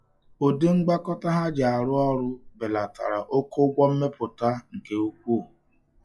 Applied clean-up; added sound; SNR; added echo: classical method log-MMSE.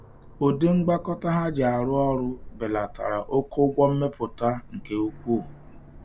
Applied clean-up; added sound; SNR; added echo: none; Aircraft; 17 dB; none.